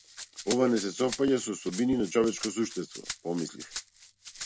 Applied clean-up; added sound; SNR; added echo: none; Rattle (instrument); 13 dB; none.